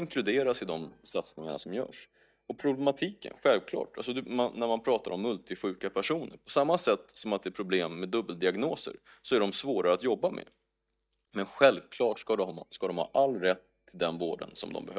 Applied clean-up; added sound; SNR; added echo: neural mask model DeepFilterNet 3.